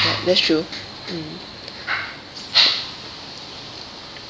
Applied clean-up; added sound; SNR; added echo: none; none; none; none.